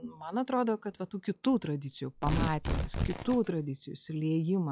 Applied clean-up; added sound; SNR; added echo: classical method log-MMSE.